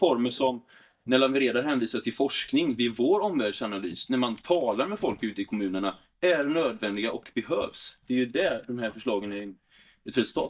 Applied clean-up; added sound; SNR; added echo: neural mask model DeepFilterNet 3.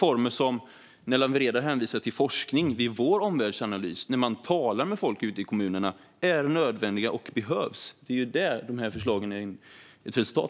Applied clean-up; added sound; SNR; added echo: none; none; none; none.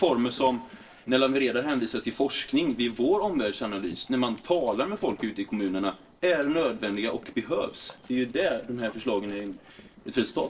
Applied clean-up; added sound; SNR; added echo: neural separator model SepFormer DNS4.